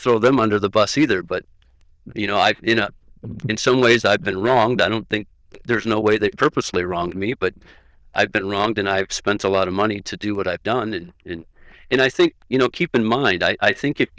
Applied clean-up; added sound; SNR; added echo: neural diffusion model UNIVERSE++.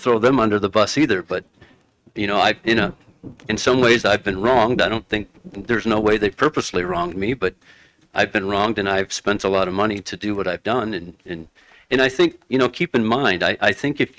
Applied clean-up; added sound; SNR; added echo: neural mask model RNNoise.